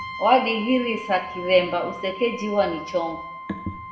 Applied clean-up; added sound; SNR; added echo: none; Brass instrument; 12 dB; reverberation time 0.6 s.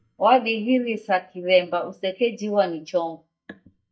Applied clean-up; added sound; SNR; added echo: neural mask model DeepFilterNet 3.